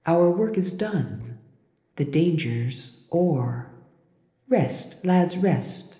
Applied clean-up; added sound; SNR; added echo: neural separator model SepFormer DNS4.